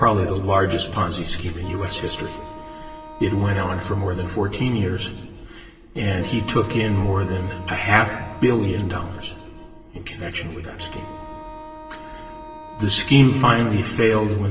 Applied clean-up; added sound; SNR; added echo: none; Wind instrument, woodwind instrument; 18 dB; reverberation time 1.4 s.